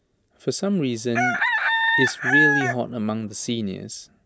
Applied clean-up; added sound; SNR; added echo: none; Chicken, rooster; -4 dB; none.